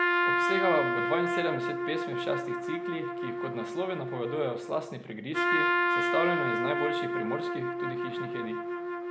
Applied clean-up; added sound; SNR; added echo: none; Trumpet; -4 dB; none.